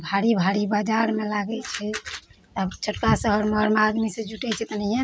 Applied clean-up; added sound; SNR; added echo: none; none; none; none.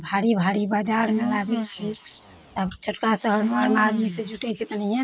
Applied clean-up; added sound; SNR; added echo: neural mask model Resemble Enhance denoiser.